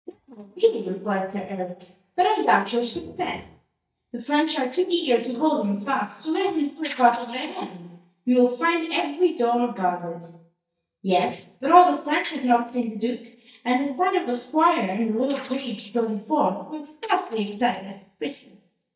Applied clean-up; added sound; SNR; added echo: neural mask model DeepFilterNet 3.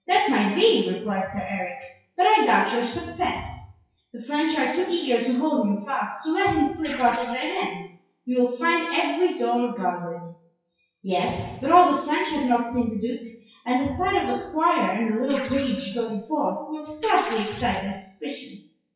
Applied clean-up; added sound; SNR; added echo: classical method WPE with log-MMSE.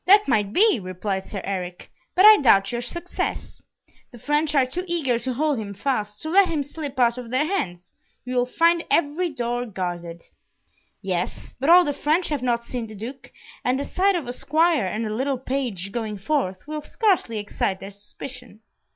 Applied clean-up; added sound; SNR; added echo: none; none; none; none.